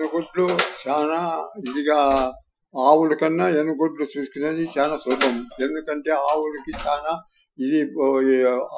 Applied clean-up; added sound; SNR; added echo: classical method Wiener filter.